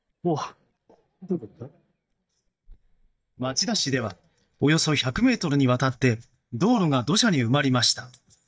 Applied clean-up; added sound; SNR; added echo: neural mask model DeepFilterNet 3.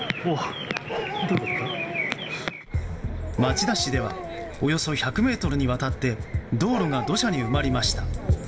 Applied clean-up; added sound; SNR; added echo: none; Bark; 10 dB; reverberation time 0.5 s.